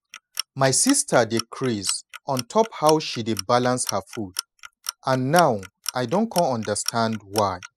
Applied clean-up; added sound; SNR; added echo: classical method spectral subtraction.